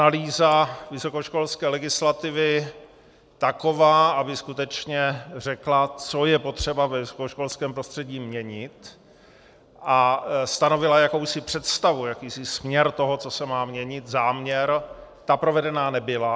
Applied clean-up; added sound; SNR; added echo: none; none; none; none.